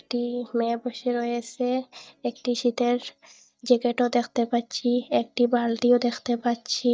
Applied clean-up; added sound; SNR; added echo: neural mask model DeepFilterNet 3.